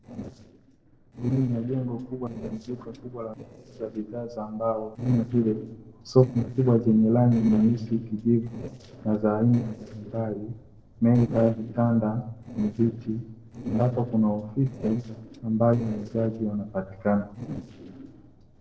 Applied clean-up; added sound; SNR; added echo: neural separator model SepFormer DNS4.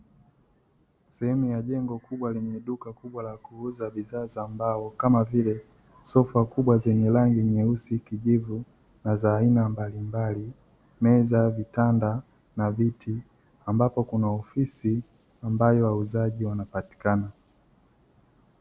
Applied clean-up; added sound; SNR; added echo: none; none; none; none.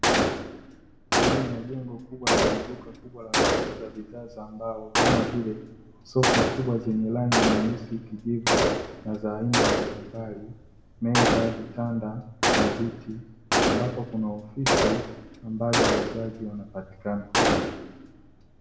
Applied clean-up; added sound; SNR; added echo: none; Gunshot, gunfire; -4 dB; reverberation time 0.9 s.